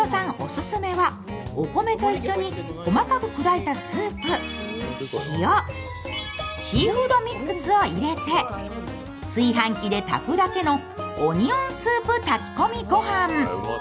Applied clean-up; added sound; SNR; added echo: none; none; none; none.